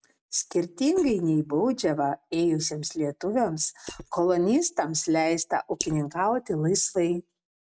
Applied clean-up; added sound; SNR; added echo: neural mask model Resemble Enhance denoiser.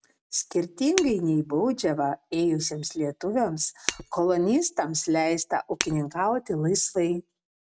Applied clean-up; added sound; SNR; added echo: none; Shatter; 12 dB; none.